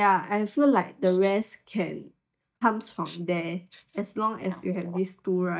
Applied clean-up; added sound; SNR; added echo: neural mask model DeepFilterNet 3.